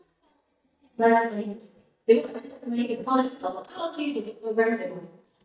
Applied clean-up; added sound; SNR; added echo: neural mask model DeepFilterNet 3.